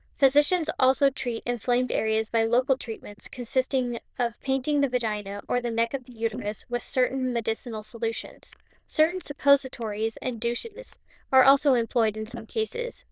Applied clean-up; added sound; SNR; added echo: neural diffusion model UNIVERSE++.